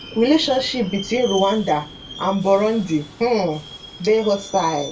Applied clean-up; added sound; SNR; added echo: none; Subway, metro, underground; 16 dB; reverberation time 0.2 s.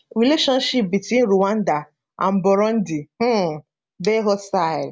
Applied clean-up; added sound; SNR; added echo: none; none; none; none.